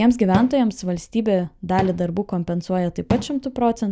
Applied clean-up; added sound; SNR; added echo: none; Cupboard open or close / Drawer open or close; 11 dB; none.